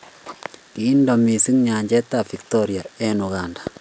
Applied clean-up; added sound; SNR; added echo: none; none; none; none.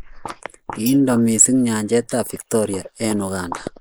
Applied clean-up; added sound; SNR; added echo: neural mask model Resemble Enhance denoiser.